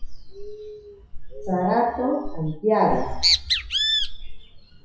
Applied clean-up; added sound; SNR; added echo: classical method WPE with log-MMSE.